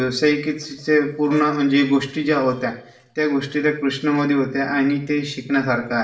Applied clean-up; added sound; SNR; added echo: none; Wind instrument, woodwind instrument; 19 dB; reverberation time 0.6 s.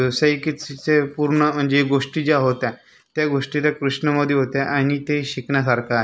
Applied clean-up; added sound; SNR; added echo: none; none; none; none.